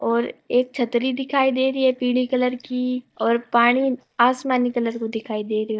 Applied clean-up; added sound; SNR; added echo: neural mask model DeepFilterNet 3.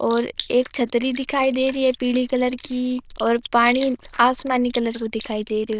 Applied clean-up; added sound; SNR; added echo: neural diffusion model UNIVERSE++.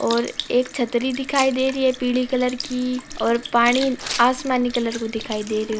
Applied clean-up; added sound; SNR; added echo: none; Sink (filling or washing) / Liquid + Tearing; 13 dB; none.